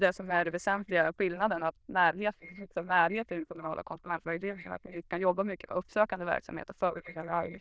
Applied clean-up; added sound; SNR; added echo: neural diffusion model UNIVERSE++.